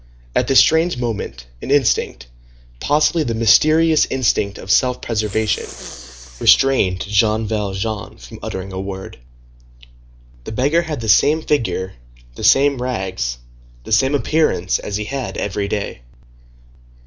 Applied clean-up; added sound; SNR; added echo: none; Respiratory sounds; 19 dB; none.